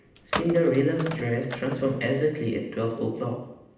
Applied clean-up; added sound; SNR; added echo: none; Telephone; 10 dB; reverberation time 0.8 s.